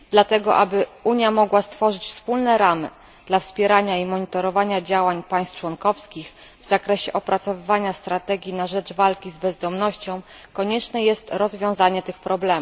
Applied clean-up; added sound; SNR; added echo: none; none; none; none.